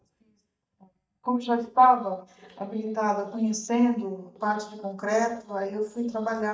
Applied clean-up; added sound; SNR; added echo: neural mask model DeepFilterNet 3.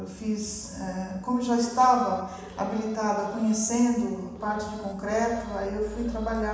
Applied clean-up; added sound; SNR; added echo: none; Alarm; 19 dB; reverberation time 1.1 s.